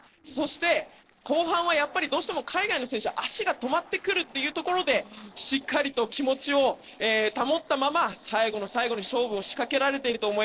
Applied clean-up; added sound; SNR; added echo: neural separator model SepFormer DNS4.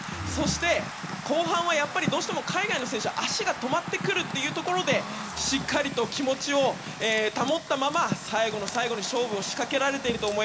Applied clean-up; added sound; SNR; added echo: none; Fire; 10 dB; none.